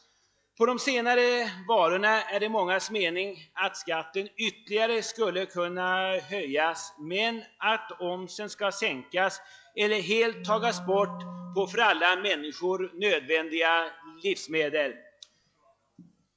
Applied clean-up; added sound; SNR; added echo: classical method log-MMSE.